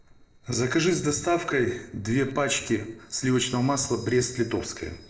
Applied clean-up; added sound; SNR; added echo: neural separator model SepFormer DNS4.